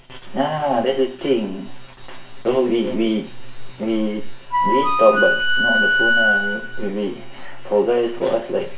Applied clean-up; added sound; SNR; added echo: none; Wind instrument, woodwind instrument; -3 dB; reverberation time 0.2 s.